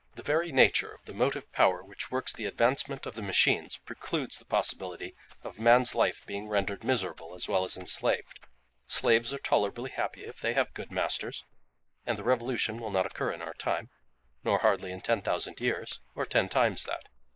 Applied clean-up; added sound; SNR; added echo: neural mask model Resemble Enhance denoiser.